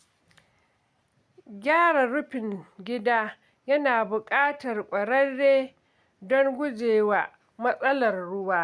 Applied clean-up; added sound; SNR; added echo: none; none; none; none.